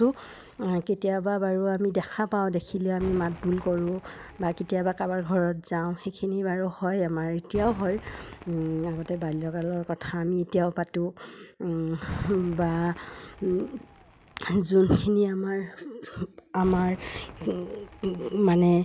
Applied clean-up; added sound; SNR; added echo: none; Cheering / Fireworks; 19 dB; none.